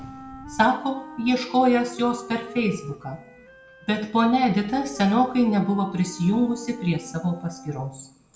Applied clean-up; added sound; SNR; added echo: none; Wind instrument, woodwind instrument; 18 dB; reverberation time 0.5 s.